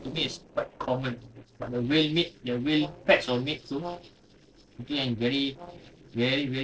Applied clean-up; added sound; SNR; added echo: neural separator model SepFormer DNS4.